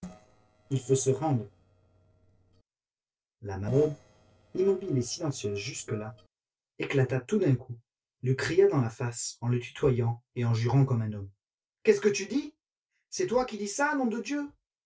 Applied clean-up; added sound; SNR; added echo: neural separator model SepFormer DNS4.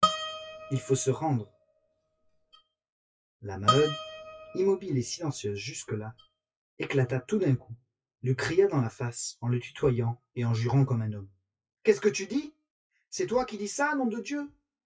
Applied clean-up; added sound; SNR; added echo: classical method WPE with log-MMSE.